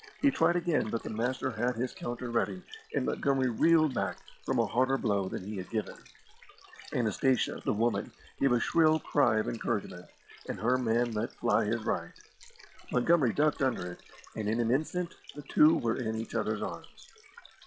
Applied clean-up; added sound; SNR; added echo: classical method log-MMSE.